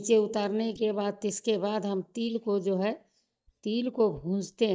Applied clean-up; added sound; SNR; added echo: neural mask model DeepFilterNet 3.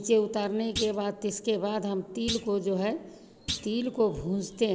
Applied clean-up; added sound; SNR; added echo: none; Thump, thud; 12 dB; none.